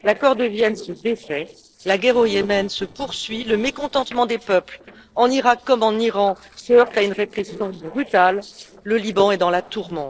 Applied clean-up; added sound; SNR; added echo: neural separator model SepFormer DNS4.